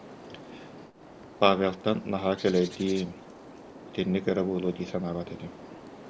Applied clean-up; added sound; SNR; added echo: none; Bird; 16 dB; none.